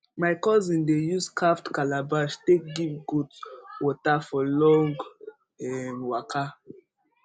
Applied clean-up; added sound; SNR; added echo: none; none; none; none.